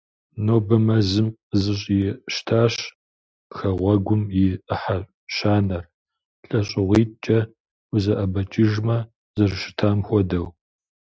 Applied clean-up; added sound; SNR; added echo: none; none; none; none.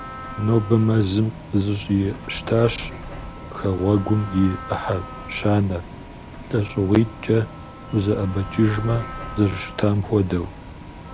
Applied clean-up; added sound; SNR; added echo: none; Wind instrument, woodwind instrument + Bus; 13 dB; none.